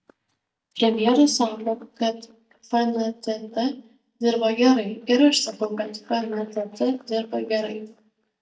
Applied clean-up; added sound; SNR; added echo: neural mask model DeepFilterNet 3.